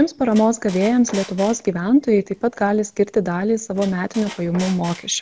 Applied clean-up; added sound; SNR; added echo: none; Squeak; 17 dB; none.